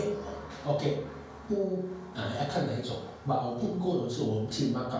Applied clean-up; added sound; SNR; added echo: none; none; none; reverberation time 0.5 s.